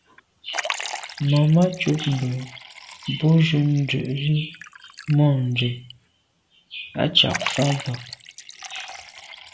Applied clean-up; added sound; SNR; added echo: none; Liquid; 13 dB; none.